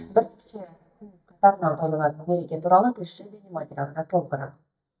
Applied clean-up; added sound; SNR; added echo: neural mask model DeepFilterNet 3.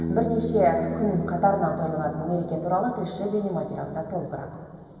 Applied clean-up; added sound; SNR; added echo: none; Bass guitar; 7 dB; reverberation time 2.6 s.